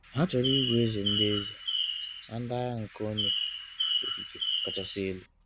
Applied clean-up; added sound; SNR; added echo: none; Bird; -1 dB; none.